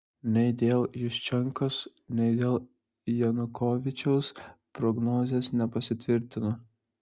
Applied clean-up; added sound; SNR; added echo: none; none; none; none.